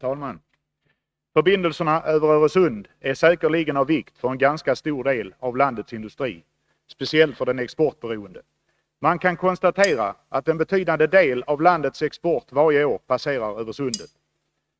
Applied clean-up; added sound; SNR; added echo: neural mask model RNNoise.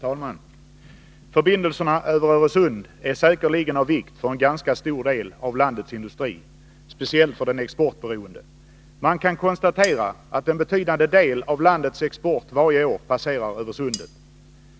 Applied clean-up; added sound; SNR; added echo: none; Cutlery, silverware; 14 dB; none.